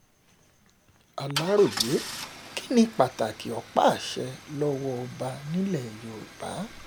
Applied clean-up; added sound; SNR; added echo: none; Idling / Engine starting / Car; 12 dB; none.